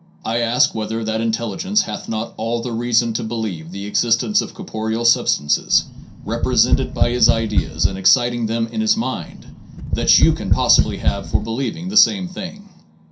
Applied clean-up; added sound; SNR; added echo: none; Tap; -1 dB; reverberation time 0.3 s.